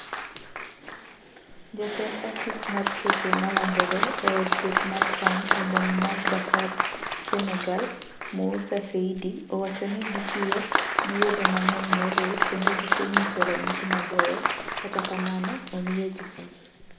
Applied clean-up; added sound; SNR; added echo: none; Applause; -1 dB; reverberation time 0.7 s.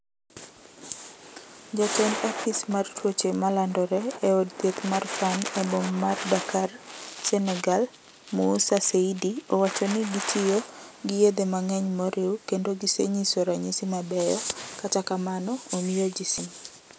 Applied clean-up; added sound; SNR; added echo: none; none; none; none.